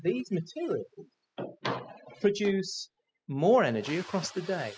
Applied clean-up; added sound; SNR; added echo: classical method spectral subtraction.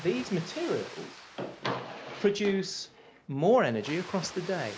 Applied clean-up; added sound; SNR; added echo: none; Water; 17 dB; none.